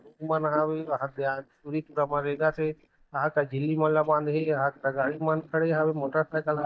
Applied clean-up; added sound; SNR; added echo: neural mask model DeepFilterNet 3.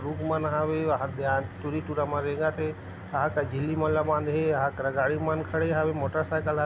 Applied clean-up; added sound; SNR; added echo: none; none; none; none.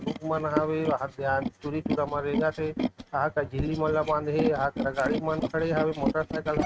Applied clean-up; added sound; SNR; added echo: neural mask model RNNoise.